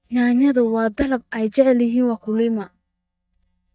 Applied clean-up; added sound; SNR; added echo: neural mask model DeepFilterNet 3.